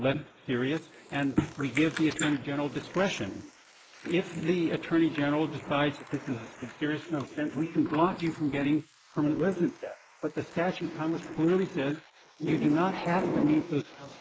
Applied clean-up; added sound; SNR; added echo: neural mask model Resemble Enhance denoiser.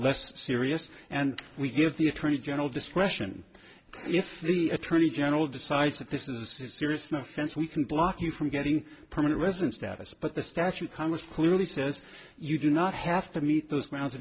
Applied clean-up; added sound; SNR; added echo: none; none; none; none.